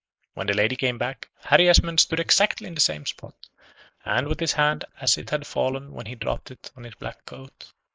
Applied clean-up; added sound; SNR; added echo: neural mask model Resemble Enhance denoiser.